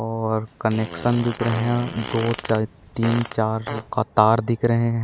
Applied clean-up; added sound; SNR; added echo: none; Fart; 12 dB; none.